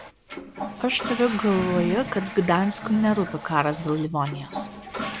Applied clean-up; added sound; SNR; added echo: none; Toilet flush / Water; 9 dB; none.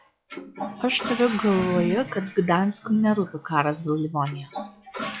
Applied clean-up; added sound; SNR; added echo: classical method log-MMSE.